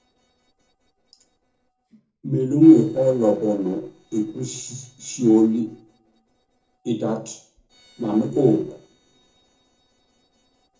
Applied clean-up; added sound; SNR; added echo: neural separator model SepFormer DNS4.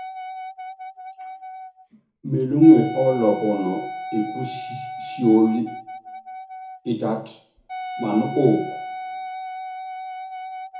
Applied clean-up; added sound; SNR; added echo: none; Wind instrument, woodwind instrument; 11 dB; reverberation time 0.7 s.